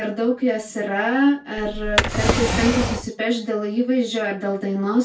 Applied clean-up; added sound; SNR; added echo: none; Drawer open or close; 0 dB; reverberation time 0.2 s.